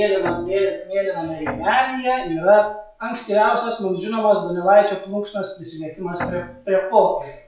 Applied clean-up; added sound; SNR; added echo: classical method log-MMSE.